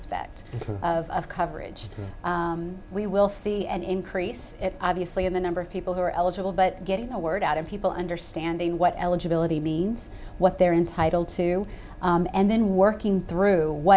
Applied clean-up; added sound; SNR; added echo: none; none; none; none.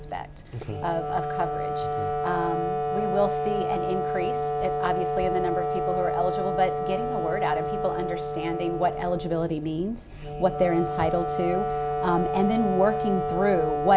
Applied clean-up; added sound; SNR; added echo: none; Wind instrument, woodwind instrument; 1 dB; none.